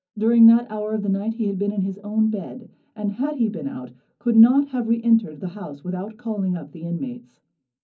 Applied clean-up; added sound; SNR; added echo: none; none; none; reverberation time 0.4 s.